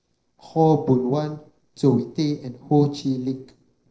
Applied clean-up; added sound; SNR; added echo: neural separator model SepFormer DNS4.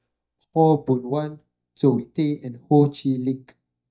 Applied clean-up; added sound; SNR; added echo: neural mask model DeepFilterNet 3.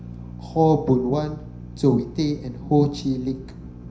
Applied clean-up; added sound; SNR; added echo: none; Drill; 14 dB; reverberation time 0.5 s.